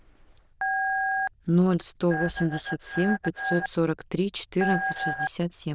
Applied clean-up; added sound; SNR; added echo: neural diffusion model UNIVERSE++.